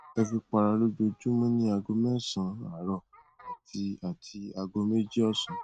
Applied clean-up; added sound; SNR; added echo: neural mask model RNNoise.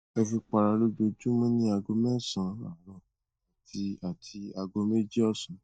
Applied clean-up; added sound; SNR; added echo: neural mask model DeepFilterNet 3.